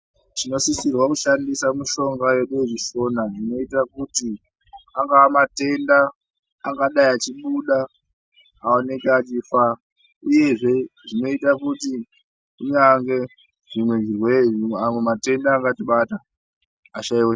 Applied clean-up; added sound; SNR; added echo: none; none; none; none.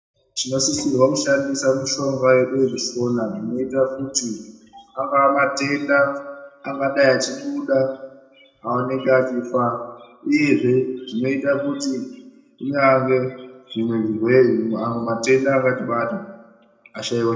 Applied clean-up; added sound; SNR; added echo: none; none; none; reverberation time 0.8 s.